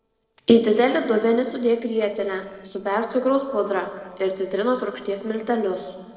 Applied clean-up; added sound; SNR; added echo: neural separator model SepFormer DNS4.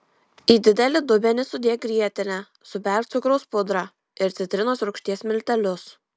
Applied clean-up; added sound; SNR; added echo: none; none; none; none.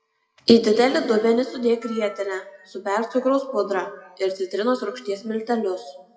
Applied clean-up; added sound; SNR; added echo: classical method WPE with log-MMSE.